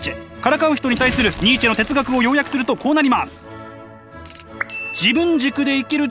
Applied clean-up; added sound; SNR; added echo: none; Crumpling, crinkling; 14 dB; none.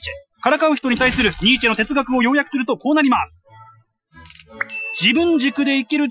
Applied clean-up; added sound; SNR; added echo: classical method Wiener filter.